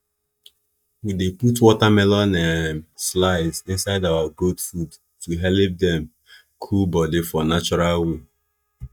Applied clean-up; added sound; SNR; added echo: neural mask model DeepFilterNet 3.